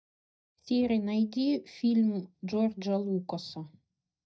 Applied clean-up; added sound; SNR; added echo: neural mask model DeepFilterNet 3.